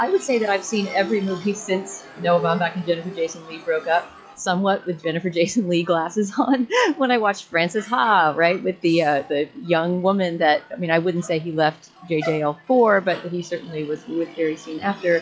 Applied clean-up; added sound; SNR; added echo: classical method log-MMSE.